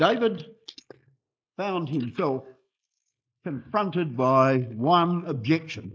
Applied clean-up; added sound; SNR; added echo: neural mask model Resemble Enhance denoiser.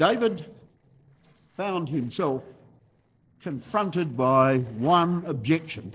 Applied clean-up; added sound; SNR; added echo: neural separator model SepFormer DNS4.